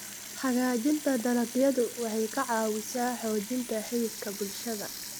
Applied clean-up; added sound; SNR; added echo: none; Sink (filling or washing) / Water tap, faucet; 11 dB; none.